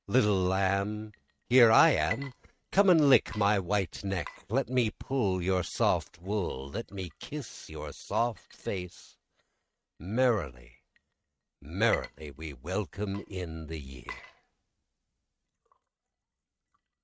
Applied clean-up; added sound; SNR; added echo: neural mask model RNNoise.